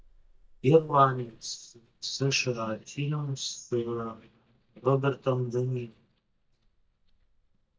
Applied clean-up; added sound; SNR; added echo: neural mask model DeepFilterNet 3.